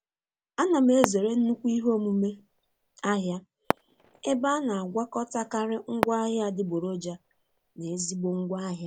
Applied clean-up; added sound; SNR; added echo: none; Fireworks; 10 dB; none.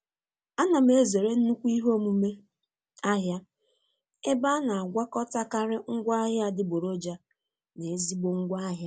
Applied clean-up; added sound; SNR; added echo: none; none; none; none.